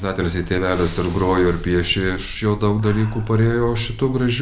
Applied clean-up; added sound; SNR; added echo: none; Breathing; 17 dB; none.